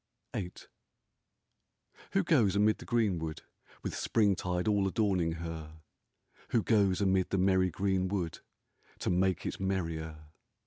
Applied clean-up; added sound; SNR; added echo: none; none; none; none.